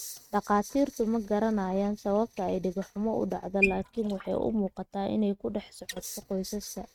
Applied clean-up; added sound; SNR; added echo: neural mask model RNNoise.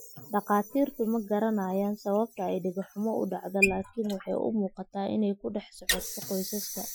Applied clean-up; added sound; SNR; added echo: classical method Wiener filter.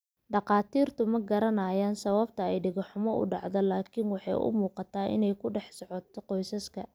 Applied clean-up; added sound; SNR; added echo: none; none; none; none.